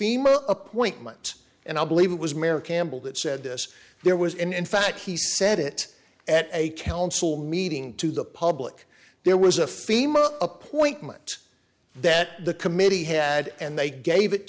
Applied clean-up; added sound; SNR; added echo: none; none; none; none.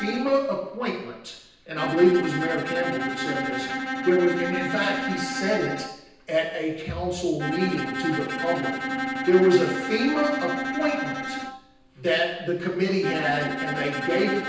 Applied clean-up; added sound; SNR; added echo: none; Bowed string instrument; 5 dB; reverberation time 0.9 s.